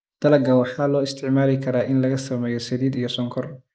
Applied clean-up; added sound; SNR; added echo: neural mask model Resemble Enhance denoiser.